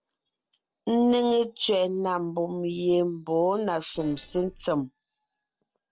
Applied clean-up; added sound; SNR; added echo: neural separator model SepFormer DNS4.